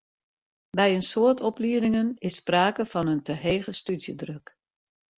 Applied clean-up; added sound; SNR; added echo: none; none; none; none.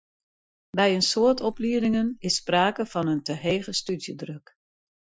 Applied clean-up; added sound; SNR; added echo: classical method Wiener filter.